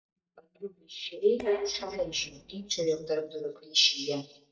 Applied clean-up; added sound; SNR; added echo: neural mask model DeepFilterNet 3.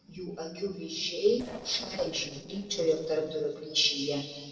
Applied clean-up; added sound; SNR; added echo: neural separator model SepFormer DNS4.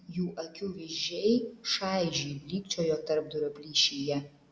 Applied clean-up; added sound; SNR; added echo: none; none; none; none.